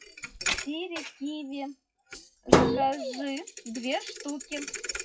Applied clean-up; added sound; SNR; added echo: classical method WPE with log-MMSE.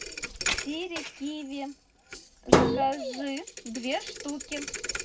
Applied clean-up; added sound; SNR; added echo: none; Thump, thud; -3 dB; reverberation time 0.3 s.